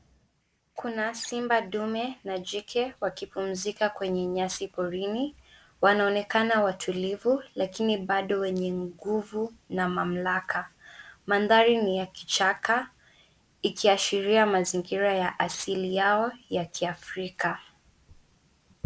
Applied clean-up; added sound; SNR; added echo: none; none; none; none.